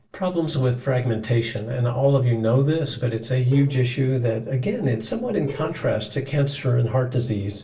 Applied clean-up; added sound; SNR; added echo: neural separator model SepFormer DNS4.